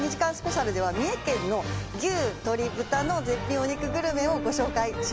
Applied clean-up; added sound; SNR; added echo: none; none; none; none.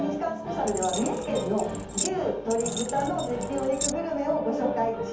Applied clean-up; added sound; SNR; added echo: none; Keys jangling; 6 dB; reverberation time 0.6 s.